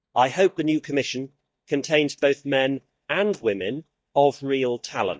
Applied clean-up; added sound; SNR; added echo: neural mask model DeepFilterNet 3.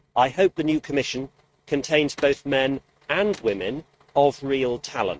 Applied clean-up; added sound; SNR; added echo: neural mask model RNNoise.